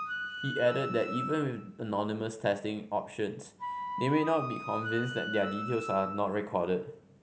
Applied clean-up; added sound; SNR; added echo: none; Wind instrument, woodwind instrument; 7 dB; none.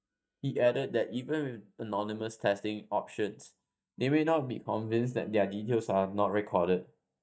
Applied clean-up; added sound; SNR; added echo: neural mask model DeepFilterNet 3.